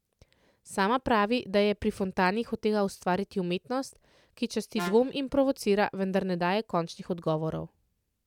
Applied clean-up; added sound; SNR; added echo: none; Brass instrument; 14 dB; none.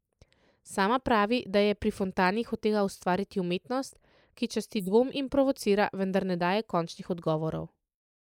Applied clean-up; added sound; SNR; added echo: neural mask model Resemble Enhance denoiser.